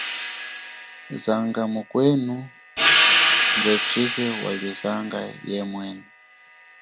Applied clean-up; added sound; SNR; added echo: none; Cymbal; -4 dB; none.